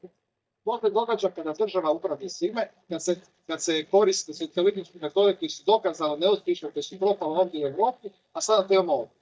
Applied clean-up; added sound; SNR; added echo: neural mask model DeepFilterNet 3.